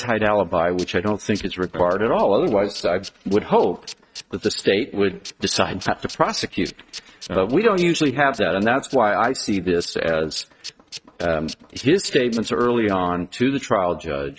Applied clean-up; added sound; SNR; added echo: neural mask model RNNoise.